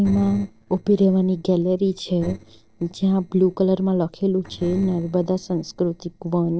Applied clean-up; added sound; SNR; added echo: neural separator model SepFormer DNS4.